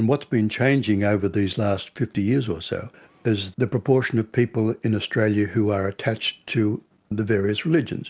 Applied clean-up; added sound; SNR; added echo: none; none; none; none.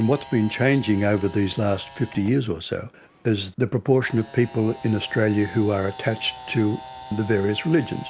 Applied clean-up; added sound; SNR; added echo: none; Camera; 19 dB; none.